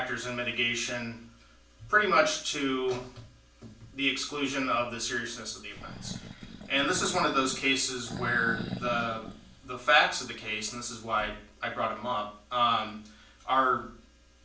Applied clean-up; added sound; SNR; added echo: none; Animal; 10 dB; reverberation time 0.3 s.